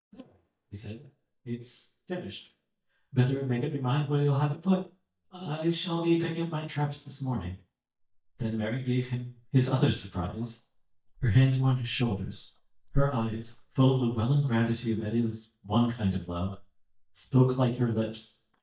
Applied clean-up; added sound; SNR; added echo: neural mask model DeepFilterNet 3.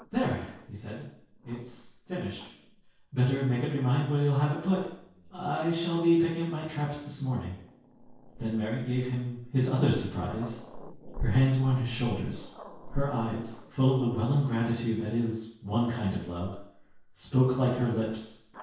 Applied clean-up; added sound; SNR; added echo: neural separator model SepFormer DNS4.